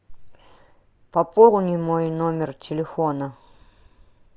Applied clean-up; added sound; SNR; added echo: none; none; none; none.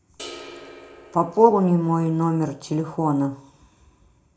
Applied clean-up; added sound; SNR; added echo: none; Crash cymbal; 19 dB; reverberation time 0.4 s.